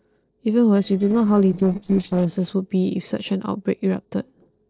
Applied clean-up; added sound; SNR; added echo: neural separator model SepFormer DNS4.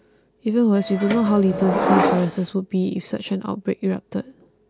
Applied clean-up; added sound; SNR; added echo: none; Subway, metro, underground; 1 dB; none.